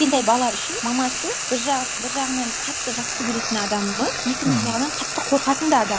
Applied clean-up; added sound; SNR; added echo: none; Frying (food); 4 dB; none.